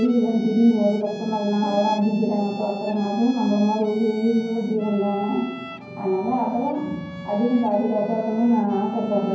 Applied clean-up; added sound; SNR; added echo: none; Bowed string instrument; 19 dB; reverberation time 0.9 s.